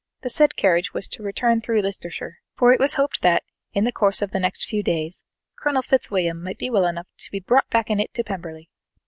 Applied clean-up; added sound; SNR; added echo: none; none; none; none.